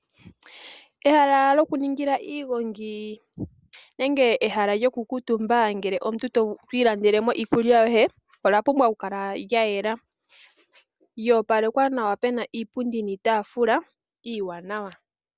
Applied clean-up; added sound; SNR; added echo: none; none; none; none.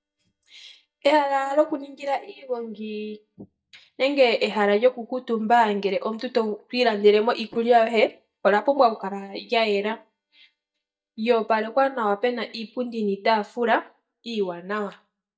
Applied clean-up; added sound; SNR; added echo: neural mask model DeepFilterNet 3.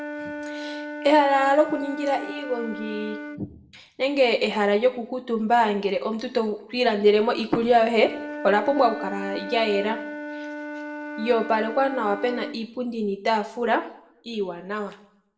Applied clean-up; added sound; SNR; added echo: none; Wind instrument, woodwind instrument; 12 dB; reverberation time 0.5 s.